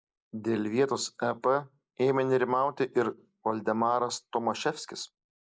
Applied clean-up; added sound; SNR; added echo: neural mask model Resemble Enhance denoiser.